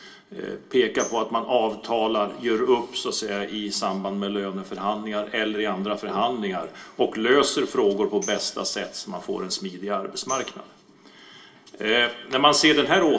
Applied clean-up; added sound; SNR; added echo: none; Tambourine; 18 dB; reverberation time 0.2 s.